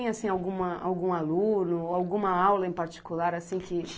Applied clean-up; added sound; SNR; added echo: none; none; none; none.